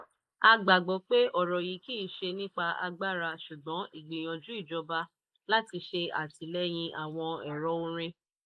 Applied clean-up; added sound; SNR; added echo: neural mask model Resemble Enhance denoiser.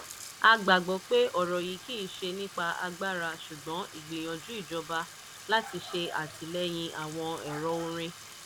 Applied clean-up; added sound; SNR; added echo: none; Bathtub (filling or washing); 15 dB; none.